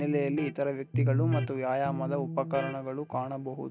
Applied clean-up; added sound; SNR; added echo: none; Electric guitar; 2 dB; none.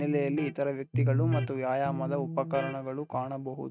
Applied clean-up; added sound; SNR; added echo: neural mask model RNNoise.